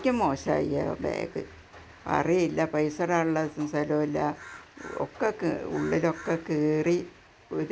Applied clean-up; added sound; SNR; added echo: none; none; none; none.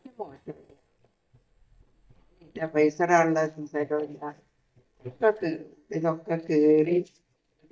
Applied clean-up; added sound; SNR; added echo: neural mask model DeepFilterNet 3.